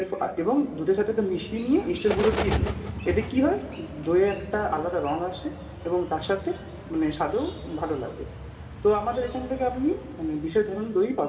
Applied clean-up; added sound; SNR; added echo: none; Bird; 9 dB; reverberation time 2.3 s.